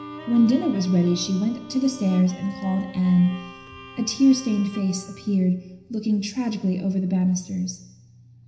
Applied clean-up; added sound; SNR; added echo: none; Bowed string instrument; 19 dB; reverberation time 0.9 s.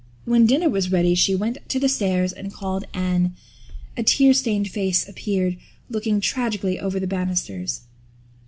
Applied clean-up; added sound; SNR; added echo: none; none; none; none.